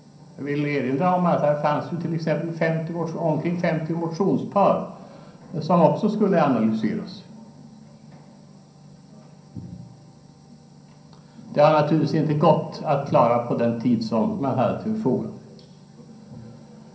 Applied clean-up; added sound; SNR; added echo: none; none; none; reverberation time 0.6 s.